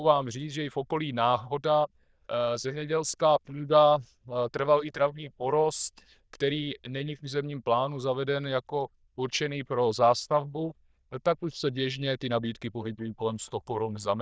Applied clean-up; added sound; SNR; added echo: neural diffusion model UNIVERSE++.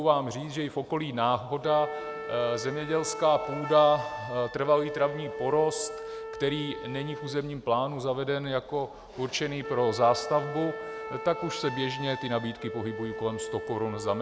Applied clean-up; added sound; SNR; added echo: none; Wind instrument, woodwind instrument; 10 dB; none.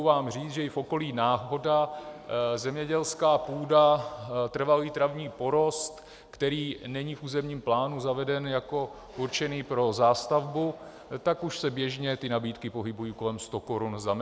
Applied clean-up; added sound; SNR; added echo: none; none; none; none.